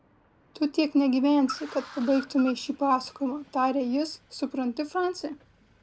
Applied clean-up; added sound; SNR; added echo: none; Car; 20 dB; none.